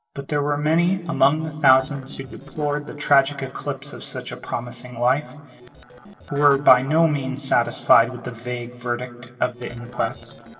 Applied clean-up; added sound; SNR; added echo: neural separator model SepFormer DNS4.